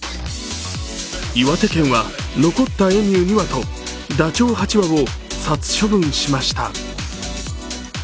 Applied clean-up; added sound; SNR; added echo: none; none; none; none.